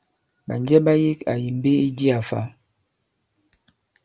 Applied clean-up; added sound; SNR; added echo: none; none; none; none.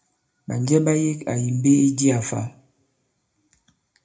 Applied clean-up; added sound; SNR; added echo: none; none; none; reverberation time 0.2 s.